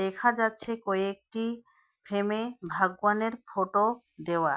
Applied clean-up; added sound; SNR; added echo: none; none; none; none.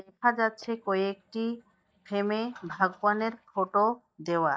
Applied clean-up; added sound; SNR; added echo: neural mask model DeepFilterNet 3.